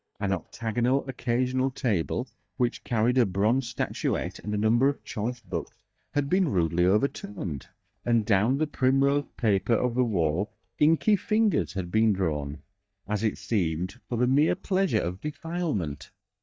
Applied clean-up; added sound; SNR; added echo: neural mask model DeepFilterNet 3.